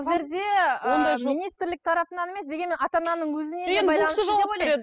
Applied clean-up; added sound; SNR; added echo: classical method spectral subtraction.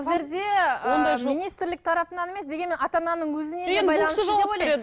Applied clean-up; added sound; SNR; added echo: none; none; none; none.